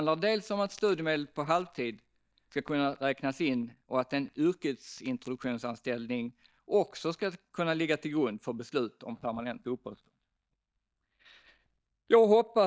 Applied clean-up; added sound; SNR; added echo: neural mask model DeepFilterNet 3.